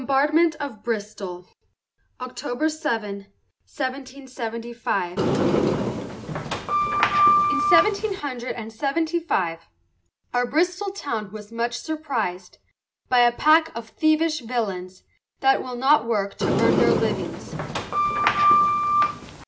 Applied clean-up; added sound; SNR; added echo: none; Sliding door; -4 dB; none.